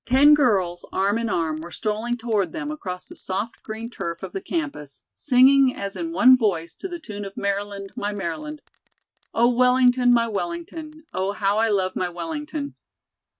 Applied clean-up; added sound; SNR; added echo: neural mask model RNNoise.